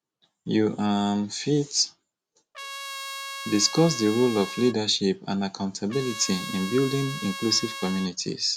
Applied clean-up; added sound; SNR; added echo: none; Trumpet; 11 dB; none.